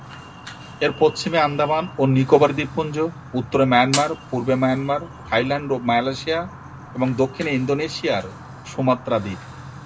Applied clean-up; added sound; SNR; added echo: none; Fire; 15 dB; reverberation time 0.2 s.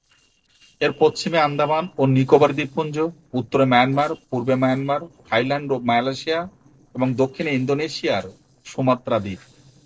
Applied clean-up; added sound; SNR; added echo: neural separator model SepFormer DNS4.